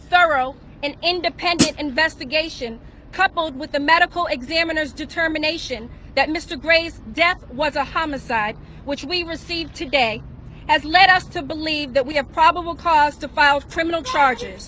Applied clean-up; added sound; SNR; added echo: none; Hi-hat; -1 dB; none.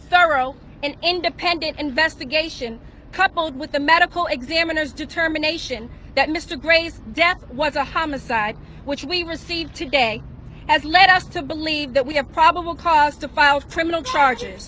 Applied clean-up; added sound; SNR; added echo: none; none; none; none.